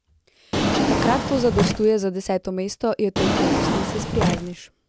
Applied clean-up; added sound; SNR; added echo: none; Drawer open or close; -1 dB; none.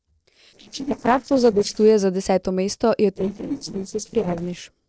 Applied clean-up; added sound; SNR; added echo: neural separator model SepFormer DNS4.